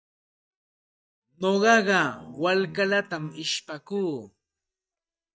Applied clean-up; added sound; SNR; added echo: neural mask model DeepFilterNet 3.